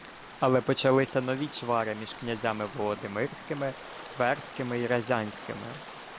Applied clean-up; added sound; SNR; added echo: none; Stream / Ocean; 14 dB; none.